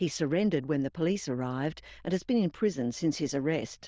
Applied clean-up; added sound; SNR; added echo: neural diffusion model UNIVERSE++.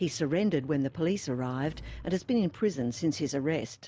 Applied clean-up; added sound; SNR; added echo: none; Door / Wood + Truck; 19 dB; none.